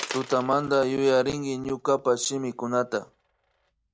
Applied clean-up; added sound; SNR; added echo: none; Coin (dropping); 18 dB; none.